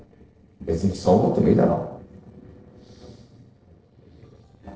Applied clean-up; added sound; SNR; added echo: neural separator model SepFormer DNS4.